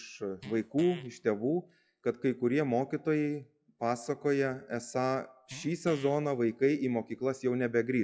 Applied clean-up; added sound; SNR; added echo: classical method log-MMSE.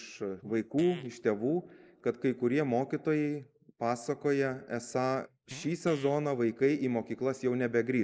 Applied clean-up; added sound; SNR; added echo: neural mask model Resemble Enhance denoiser.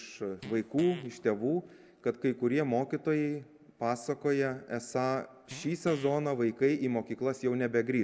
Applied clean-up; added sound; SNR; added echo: none; Fart; 17 dB; none.